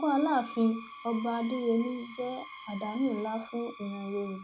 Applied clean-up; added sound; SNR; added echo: none; Screech; 15 dB; none.